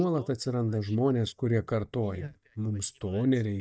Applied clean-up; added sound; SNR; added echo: neural mask model DeepFilterNet 3.